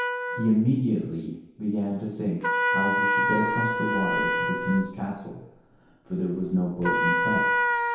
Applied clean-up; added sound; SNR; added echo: none; Trumpet; -1 dB; reverberation time 0.8 s.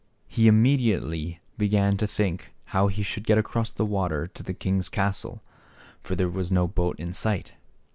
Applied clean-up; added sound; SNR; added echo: none; none; none; none.